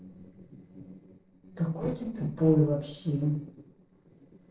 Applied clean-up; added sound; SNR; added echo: neural separator model SepFormer DNS4.